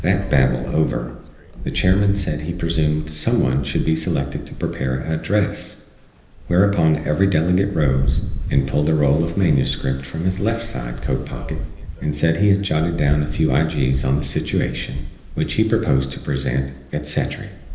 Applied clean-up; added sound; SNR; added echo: none; Rain; 8 dB; reverberation time 0.8 s.